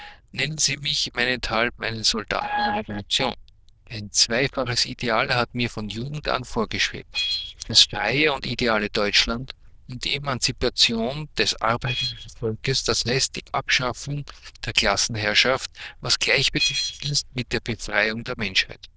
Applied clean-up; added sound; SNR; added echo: neural diffusion model UNIVERSE++.